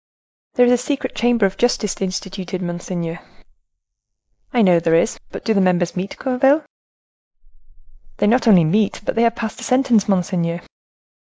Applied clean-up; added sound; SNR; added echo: neural mask model Resemble Enhance denoiser.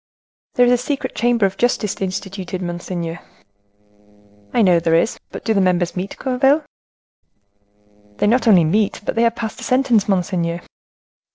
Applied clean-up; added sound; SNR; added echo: neural separator model SepFormer DNS4.